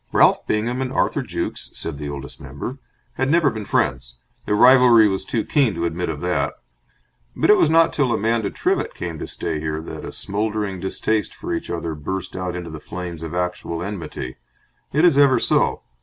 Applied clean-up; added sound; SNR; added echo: none; none; none; none.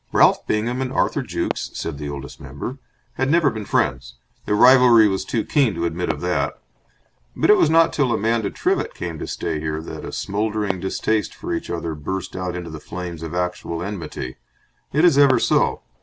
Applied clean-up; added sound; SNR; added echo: none; Fireworks; 19 dB; none.